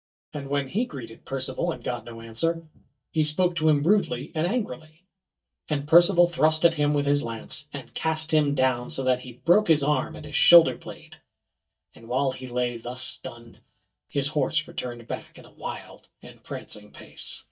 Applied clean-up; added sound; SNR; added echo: neural mask model DeepFilterNet 3.